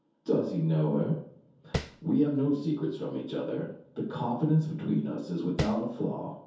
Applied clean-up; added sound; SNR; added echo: none; Tap; 6 dB; reverberation time 0.6 s.